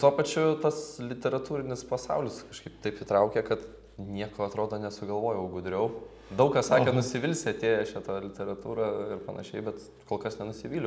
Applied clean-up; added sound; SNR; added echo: none; none; none; none.